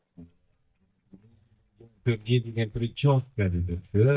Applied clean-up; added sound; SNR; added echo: neural mask model DeepFilterNet 3.